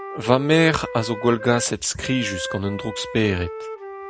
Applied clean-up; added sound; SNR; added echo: none; Wind instrument, woodwind instrument; 11 dB; none.